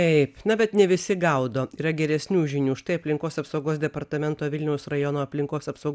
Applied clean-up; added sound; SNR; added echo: none; none; none; none.